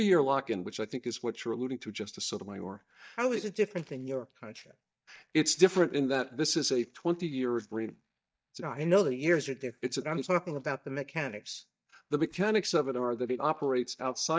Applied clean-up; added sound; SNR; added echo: neural mask model DeepFilterNet 3.